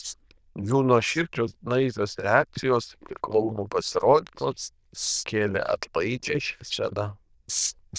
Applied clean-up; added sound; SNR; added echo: neural diffusion model UNIVERSE++.